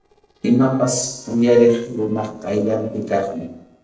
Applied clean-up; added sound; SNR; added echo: neural separator model SepFormer DNS4.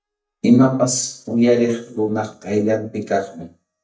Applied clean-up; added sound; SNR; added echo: neural mask model DeepFilterNet 3.